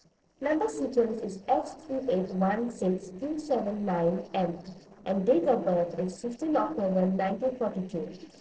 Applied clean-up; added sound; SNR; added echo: neural separator model SepFormer DNS4.